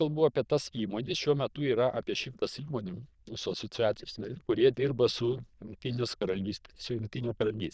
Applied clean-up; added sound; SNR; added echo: neural diffusion model UNIVERSE++.